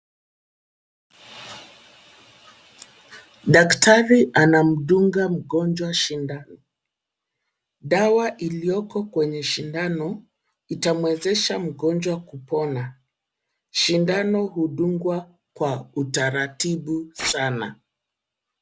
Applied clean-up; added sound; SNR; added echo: none; none; none; none.